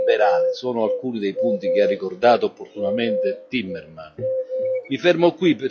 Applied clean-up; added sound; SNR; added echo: classical method log-MMSE.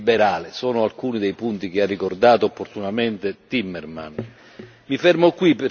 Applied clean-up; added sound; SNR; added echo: none; none; none; none.